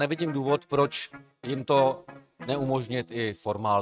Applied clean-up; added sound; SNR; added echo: neural mask model RNNoise.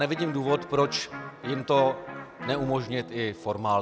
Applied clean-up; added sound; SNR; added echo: none; Electric guitar; 12 dB; none.